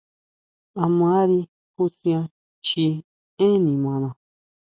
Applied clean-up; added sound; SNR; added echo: none; none; none; none.